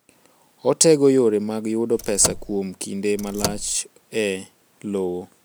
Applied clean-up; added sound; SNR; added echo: none; Car; 8 dB; none.